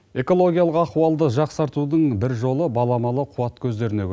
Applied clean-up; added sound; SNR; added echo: none; none; none; none.